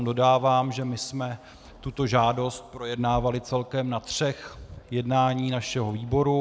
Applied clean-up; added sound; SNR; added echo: none; none; none; none.